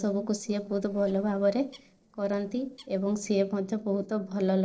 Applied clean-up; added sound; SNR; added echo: neural separator model SepFormer DNS4.